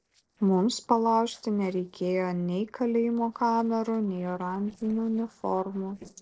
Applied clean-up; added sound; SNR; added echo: neural separator model SepFormer DNS4.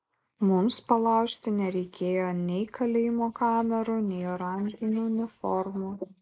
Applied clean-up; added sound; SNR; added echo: neural mask model Resemble Enhance denoiser.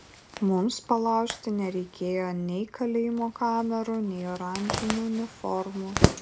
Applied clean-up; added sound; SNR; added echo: none; Zipper (clothing); 5 dB; none.